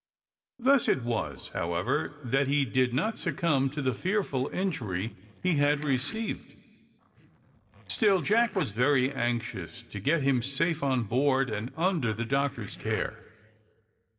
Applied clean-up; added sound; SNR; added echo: neural separator model SepFormer DNS4.